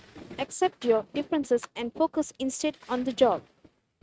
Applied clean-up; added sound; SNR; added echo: neural mask model RNNoise.